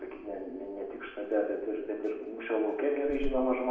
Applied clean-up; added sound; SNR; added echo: none; Alarm / Insect; 10 dB; reverberation time 0.9 s.